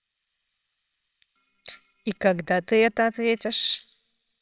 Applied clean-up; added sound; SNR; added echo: neural separator model SepFormer WHAMR!.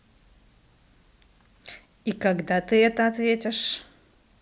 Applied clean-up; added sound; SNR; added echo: none; none; none; none.